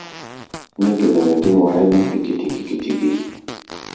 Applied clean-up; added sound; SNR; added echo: none; Fart; 15 dB; reverberation time 0.8 s.